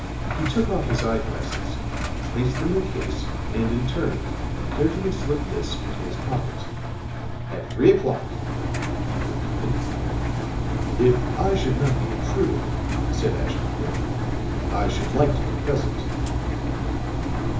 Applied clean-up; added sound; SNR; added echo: none; Engine; -1 dB; reverberation time 0.7 s.